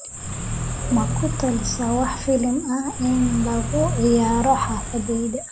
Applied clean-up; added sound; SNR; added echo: none; Car; 5 dB; none.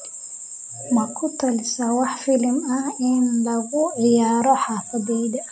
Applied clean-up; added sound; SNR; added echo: none; none; none; none.